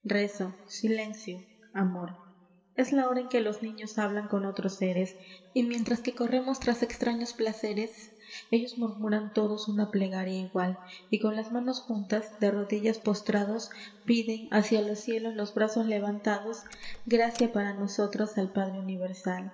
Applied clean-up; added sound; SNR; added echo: none; Door; 13 dB; reverberation time 1.4 s.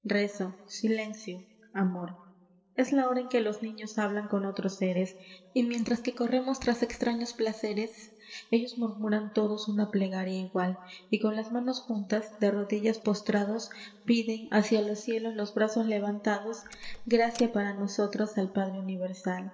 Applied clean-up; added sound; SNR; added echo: neural separator model SepFormer DNS4.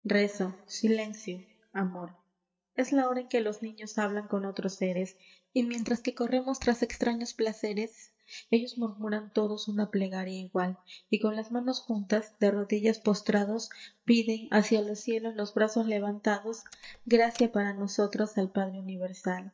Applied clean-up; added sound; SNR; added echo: neural mask model DeepFilterNet 3.